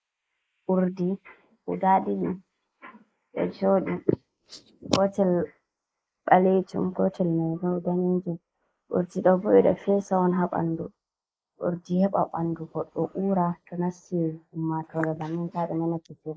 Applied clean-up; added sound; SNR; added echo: neural mask model Resemble Enhance denoiser.